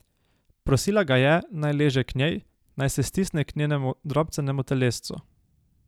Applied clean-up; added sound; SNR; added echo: none; none; none; none.